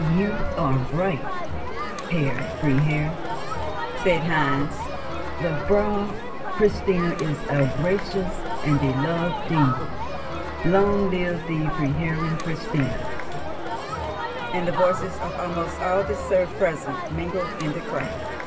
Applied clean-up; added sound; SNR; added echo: none; Crowd; 6 dB; reverberation time 1.8 s.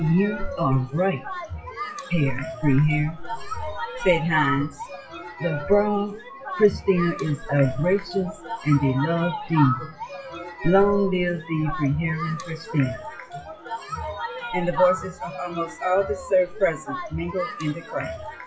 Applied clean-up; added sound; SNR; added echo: classical method WPE with log-MMSE.